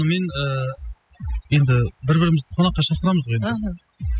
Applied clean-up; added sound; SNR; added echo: classical method spectral subtraction.